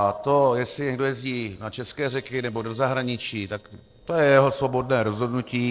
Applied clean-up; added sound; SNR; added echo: neural separator model SepFormer DNS4.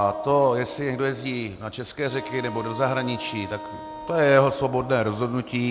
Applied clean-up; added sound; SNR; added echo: none; Wind instrument, woodwind instrument; 15 dB; none.